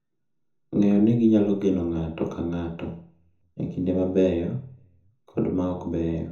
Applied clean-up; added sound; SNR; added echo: none; none; none; reverberation time 0.6 s.